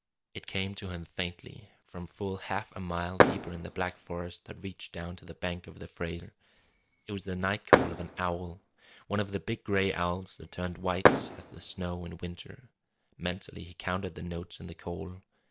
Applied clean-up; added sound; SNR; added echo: none; Fireworks; -4 dB; none.